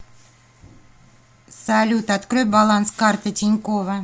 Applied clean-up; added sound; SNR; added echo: none; none; none; none.